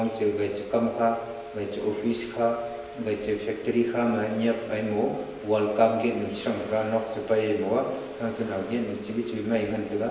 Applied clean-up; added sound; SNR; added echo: none; Telephone; 15 dB; reverberation time 1.0 s.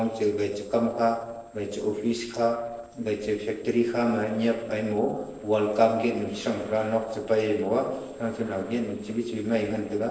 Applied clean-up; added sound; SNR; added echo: neural separator model SepFormer DNS4.